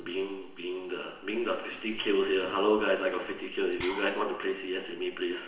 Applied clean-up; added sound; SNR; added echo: none; Liquid; 16 dB; reverberation time 1.0 s.